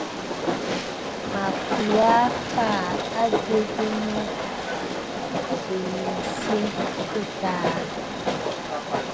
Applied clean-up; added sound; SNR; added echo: none; Train; 0 dB; none.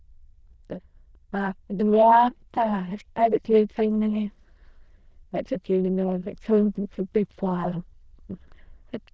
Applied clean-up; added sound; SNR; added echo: neural diffusion model UNIVERSE++.